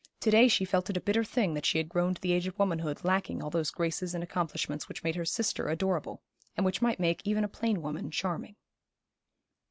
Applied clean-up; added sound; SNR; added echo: none; none; none; none.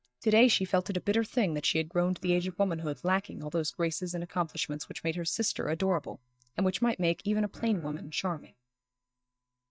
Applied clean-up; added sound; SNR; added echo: neural mask model DeepFilterNet 3.